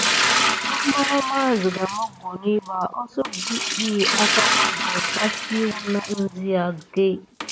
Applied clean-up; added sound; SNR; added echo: none; Liquid; 0 dB; none.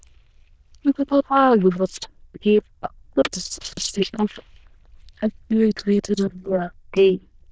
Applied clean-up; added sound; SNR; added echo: neural diffusion model UNIVERSE++.